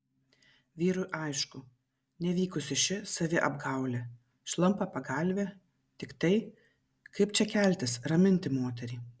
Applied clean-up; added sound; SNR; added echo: none; none; none; none.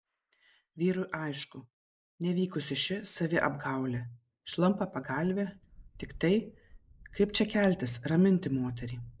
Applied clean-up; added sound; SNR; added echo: neural mask model Resemble Enhance denoiser.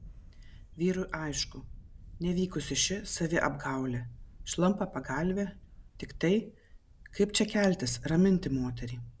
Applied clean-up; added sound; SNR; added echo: none; Camera; 16 dB; none.